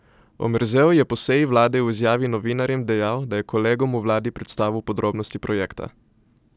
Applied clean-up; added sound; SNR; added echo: none; none; none; none.